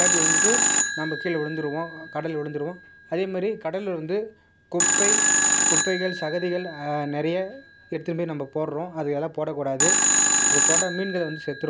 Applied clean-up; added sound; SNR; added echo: none; Telephone; -4 dB; none.